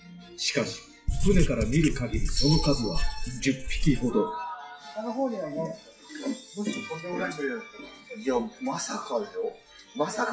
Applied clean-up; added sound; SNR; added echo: classical method WPE with log-MMSE.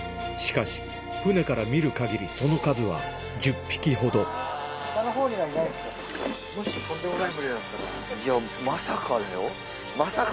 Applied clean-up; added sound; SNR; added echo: none; none; none; none.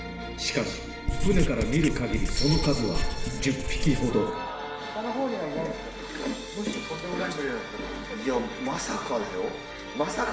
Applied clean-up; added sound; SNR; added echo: none; Writing; -1 dB; reverberation time 0.7 s.